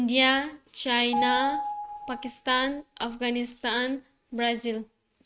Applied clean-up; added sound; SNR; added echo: neural mask model RNNoise.